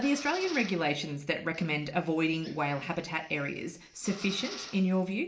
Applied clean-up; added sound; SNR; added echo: none; Drill; 17 dB; reverberation time 0.4 s.